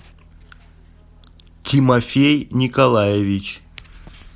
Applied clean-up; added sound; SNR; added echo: none; none; none; none.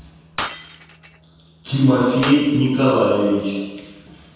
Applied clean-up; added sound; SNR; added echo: none; Shatter; 14 dB; reverberation time 1.2 s.